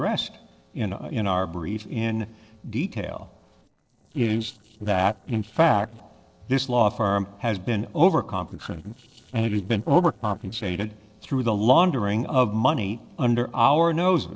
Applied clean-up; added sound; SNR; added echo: neural separator model SepFormer DNS4.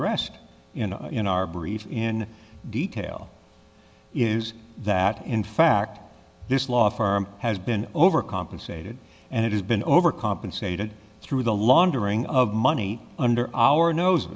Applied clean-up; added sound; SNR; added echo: none; none; none; none.